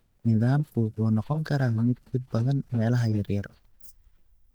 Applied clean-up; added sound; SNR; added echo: neural mask model DeepFilterNet 3.